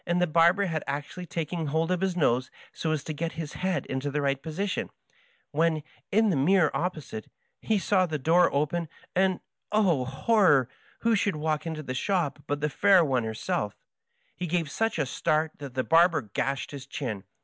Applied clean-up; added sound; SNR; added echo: none; none; none; none.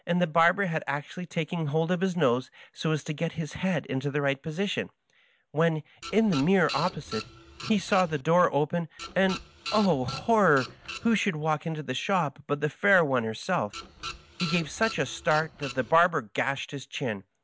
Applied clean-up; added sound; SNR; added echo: none; Printer; 13 dB; none.